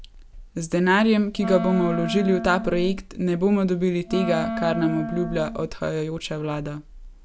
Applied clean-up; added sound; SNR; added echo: none; Wind instrument, woodwind instrument; 7 dB; none.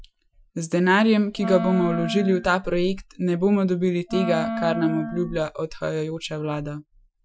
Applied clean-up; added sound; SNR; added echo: classical method Wiener filter.